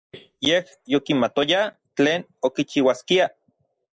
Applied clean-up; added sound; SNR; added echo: neural mask model Resemble Enhance denoiser.